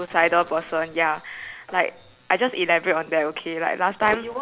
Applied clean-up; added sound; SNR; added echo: none; none; none; none.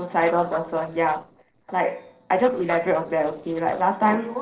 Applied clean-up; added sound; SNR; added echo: neural separator model SepFormer DNS4.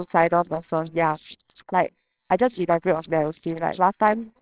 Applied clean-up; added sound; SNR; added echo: neural separator model SepFormer WHAMR!.